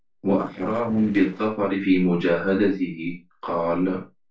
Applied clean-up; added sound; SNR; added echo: neural separator model SepFormer DNS4.